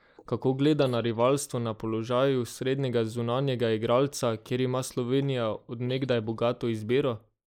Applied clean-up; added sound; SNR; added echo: neural mask model Resemble Enhance denoiser.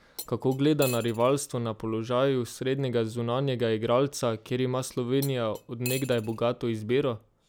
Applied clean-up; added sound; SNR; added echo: none; Cutlery, silverware; 16 dB; none.